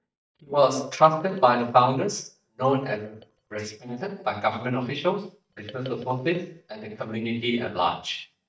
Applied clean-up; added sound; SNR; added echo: neural mask model DeepFilterNet 3.